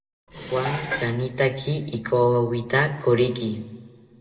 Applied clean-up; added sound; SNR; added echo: none; Dishes, pots, and pans; 12 dB; reverberation time 1.3 s.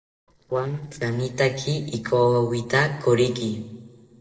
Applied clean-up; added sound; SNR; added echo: neural separator model SepFormer DNS4.